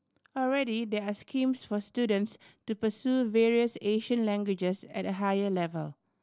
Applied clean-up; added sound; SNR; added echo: none; none; none; none.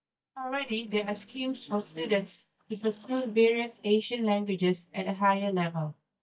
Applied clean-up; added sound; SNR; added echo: neural mask model DeepFilterNet 3.